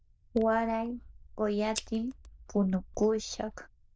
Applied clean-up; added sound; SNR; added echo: neural diffusion model UNIVERSE++.